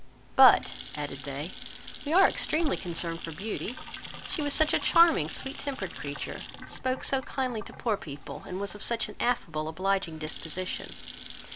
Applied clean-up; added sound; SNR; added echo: none; Sink (filling or washing) / Water tap, faucet / Splash, splatter; 10 dB; none.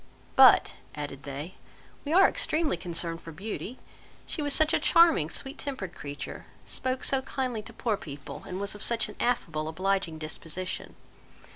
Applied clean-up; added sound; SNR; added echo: none; none; none; none.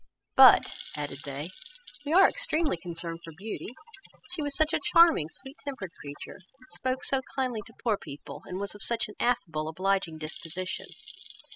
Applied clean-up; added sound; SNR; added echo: classical method spectral subtraction.